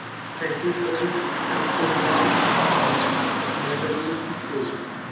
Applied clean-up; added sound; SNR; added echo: none; Car passing by / Traffic noise, roadway noise; -5 dB; reverberation time 0.8 s.